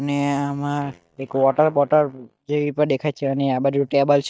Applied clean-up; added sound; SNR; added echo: neural mask model DeepFilterNet 3.